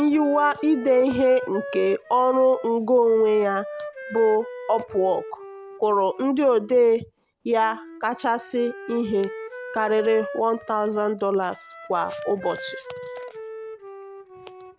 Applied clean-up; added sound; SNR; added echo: none; Wind instrument, woodwind instrument; 14 dB; none.